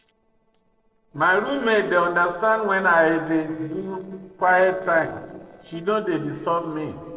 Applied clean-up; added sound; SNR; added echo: neural separator model SepFormer DNS4.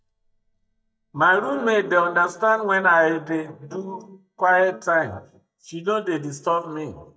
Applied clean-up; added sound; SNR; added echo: neural mask model DeepFilterNet 3.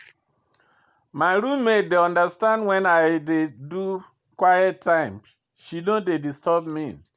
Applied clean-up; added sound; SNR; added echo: none; none; none; none.